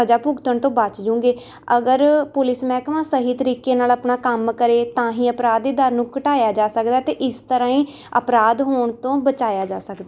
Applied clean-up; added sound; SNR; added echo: none; none; none; none.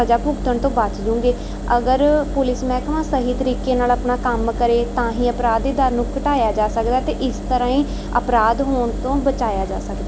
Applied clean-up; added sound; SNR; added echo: none; Engine; 6 dB; none.